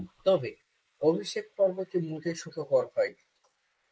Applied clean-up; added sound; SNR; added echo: neural mask model Resemble Enhance denoiser.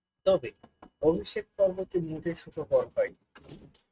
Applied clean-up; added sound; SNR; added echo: neural mask model RNNoise.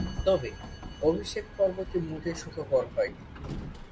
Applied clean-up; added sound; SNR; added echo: none; Sliding door; 10 dB; none.